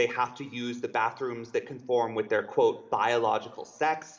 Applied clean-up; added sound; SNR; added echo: none; none; none; reverberation time 2.0 s.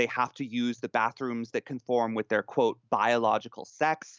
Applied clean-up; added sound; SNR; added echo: none; none; none; none.